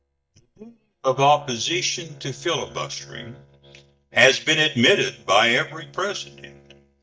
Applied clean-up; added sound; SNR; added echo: neural mask model DeepFilterNet 3.